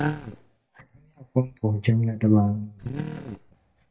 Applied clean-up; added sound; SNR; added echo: neural mask model DeepFilterNet 3.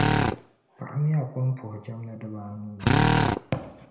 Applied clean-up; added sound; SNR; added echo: none; Drill; -5 dB; reverberation time 0.8 s.